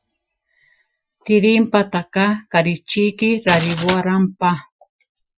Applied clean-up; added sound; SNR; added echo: classical method Wiener filter.